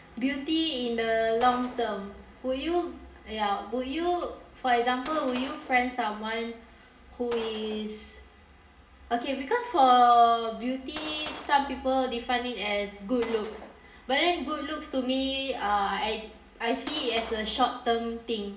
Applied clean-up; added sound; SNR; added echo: none; Gunshot, gunfire; 20 dB; reverberation time 0.6 s.